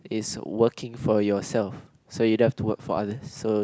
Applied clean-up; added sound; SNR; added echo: none; none; none; none.